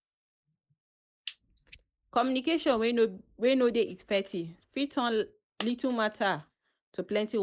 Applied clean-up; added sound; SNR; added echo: neural mask model Resemble Enhance denoiser.